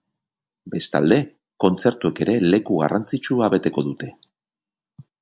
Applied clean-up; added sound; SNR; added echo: none; none; none; none.